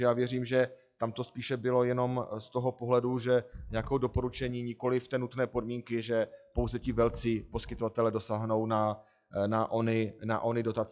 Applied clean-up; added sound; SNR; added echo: classical method log-MMSE.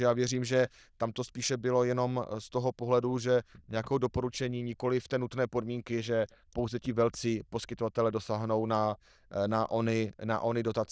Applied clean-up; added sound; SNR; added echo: neural diffusion model UNIVERSE++.